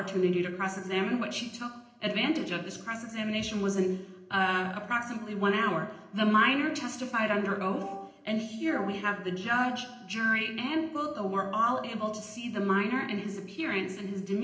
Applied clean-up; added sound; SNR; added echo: none; Wind instrument, woodwind instrument; 13 dB; reverberation time 0.9 s.